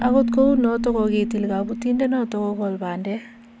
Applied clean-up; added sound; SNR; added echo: none; Keyboard (musical); 5 dB; none.